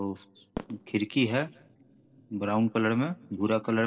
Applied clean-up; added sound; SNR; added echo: neural separator model SepFormer DNS4.